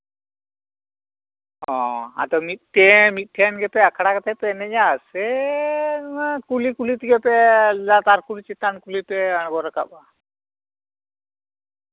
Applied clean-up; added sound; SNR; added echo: none; none; none; none.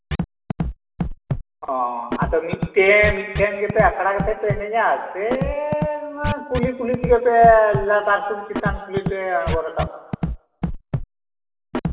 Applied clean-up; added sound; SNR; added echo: none; Scratching (performance technique); 7 dB; reverberation time 1.2 s.